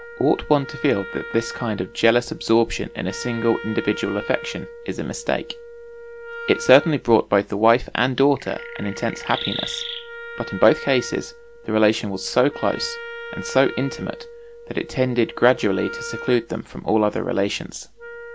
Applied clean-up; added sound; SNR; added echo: none; Wind instrument, woodwind instrument + Chirp, tweet; 14 dB; none.